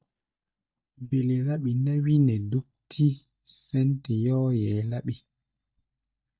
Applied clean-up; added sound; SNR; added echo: neural mask model DeepFilterNet 3.